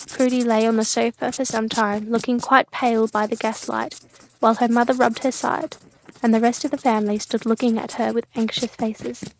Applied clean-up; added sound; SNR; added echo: neural mask model RNNoise.